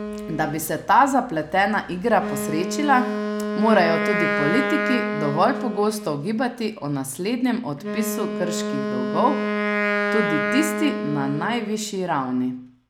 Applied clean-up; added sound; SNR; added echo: none; Wind instrument, woodwind instrument; 3 dB; none.